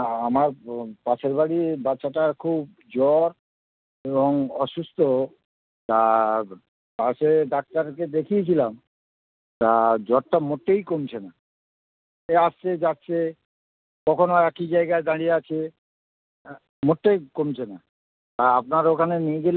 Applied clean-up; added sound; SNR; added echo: none; none; none; none.